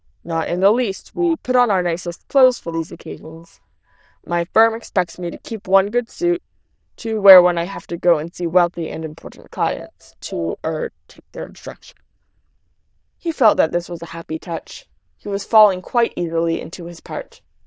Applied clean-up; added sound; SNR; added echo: neural diffusion model UNIVERSE++.